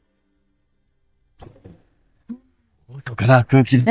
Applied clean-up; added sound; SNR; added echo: neural mask model DeepFilterNet 3.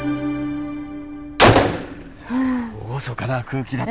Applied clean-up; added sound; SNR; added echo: none; Gunshot, gunfire; -3 dB; none.